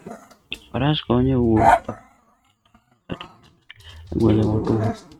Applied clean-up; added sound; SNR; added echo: neural mask model RNNoise.